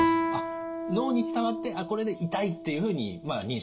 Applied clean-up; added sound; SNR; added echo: none; Guitar; 1 dB; reverberation time 0.2 s.